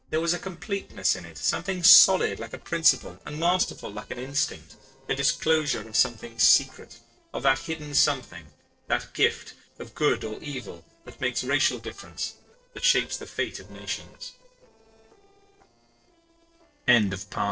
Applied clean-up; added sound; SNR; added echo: neural separator model SepFormer DNS4.